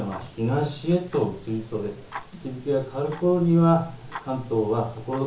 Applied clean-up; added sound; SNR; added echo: none; Tick-tock; 19 dB; reverberation time 0.7 s.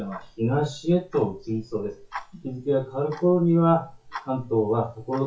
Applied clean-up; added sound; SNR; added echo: classical method WPE with log-MMSE.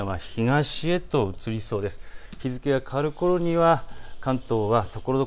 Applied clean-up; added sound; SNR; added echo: none; none; none; none.